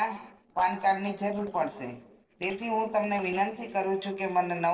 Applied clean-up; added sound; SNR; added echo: neural separator model SepFormer DNS4.